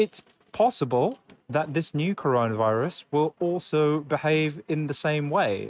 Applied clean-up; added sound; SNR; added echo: neural mask model RNNoise.